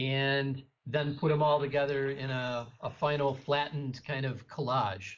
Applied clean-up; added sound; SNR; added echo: neural mask model Resemble Enhance denoiser.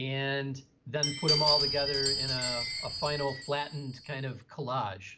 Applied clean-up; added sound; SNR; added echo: none; Glass; -1 dB; none.